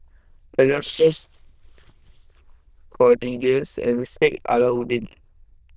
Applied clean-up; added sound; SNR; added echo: neural diffusion model UNIVERSE++.